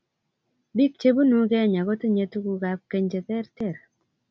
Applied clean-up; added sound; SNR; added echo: none; none; none; none.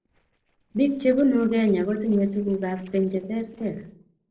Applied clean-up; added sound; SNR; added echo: neural separator model SepFormer DNS4.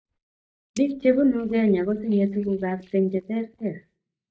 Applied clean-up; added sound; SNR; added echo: neural mask model DeepFilterNet 3.